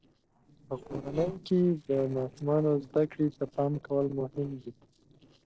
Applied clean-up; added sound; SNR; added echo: neural separator model SepFormer DNS4.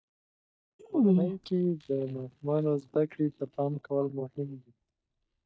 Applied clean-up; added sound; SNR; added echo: neural mask model DeepFilterNet 3.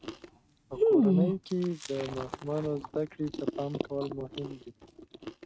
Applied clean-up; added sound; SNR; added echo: neural mask model RNNoise.